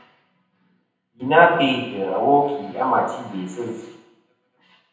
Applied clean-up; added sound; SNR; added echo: none; none; none; reverberation time 0.9 s.